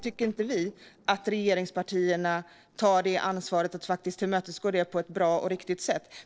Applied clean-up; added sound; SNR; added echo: neural separator model SepFormer DNS4.